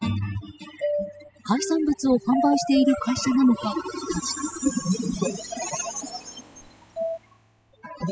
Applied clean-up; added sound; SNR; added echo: classical method spectral subtraction.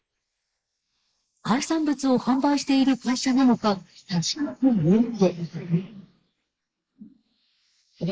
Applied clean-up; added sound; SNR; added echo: neural mask model Resemble Enhance denoiser.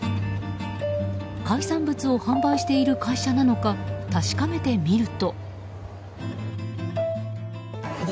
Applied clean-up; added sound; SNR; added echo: none; none; none; none.